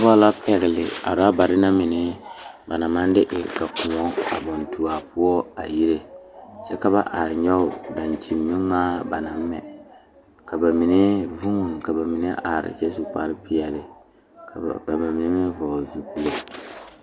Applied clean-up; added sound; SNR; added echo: none; none; none; none.